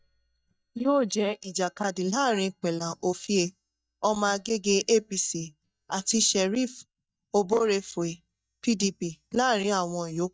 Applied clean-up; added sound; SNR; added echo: neural mask model DeepFilterNet 3.